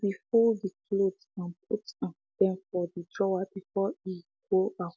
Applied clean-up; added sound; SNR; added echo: none; none; none; none.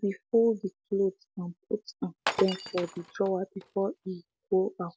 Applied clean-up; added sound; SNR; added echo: none; Glass; 8 dB; none.